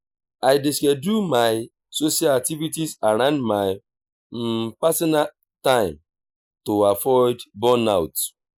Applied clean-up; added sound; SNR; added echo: neural mask model Resemble Enhance denoiser.